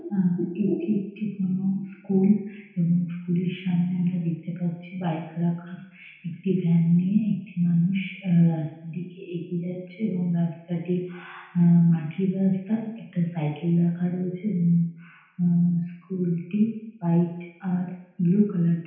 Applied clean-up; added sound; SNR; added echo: none; none; none; reverberation time 1.0 s.